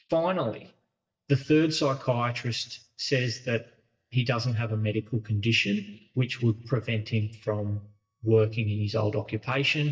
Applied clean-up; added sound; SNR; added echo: neural mask model DeepFilterNet 3.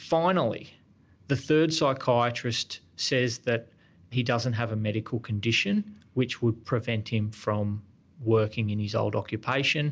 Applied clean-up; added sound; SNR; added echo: none; none; none; none.